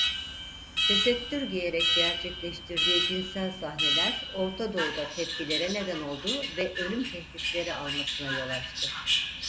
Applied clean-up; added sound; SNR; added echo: none; Alarm; -3 dB; none.